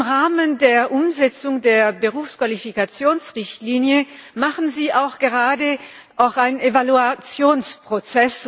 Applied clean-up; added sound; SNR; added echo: none; none; none; none.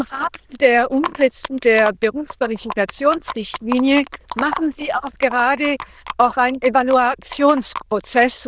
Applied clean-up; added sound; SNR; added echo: neural diffusion model UNIVERSE++.